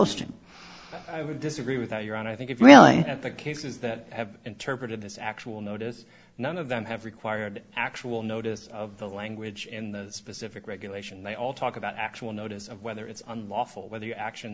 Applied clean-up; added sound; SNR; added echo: none; none; none; none.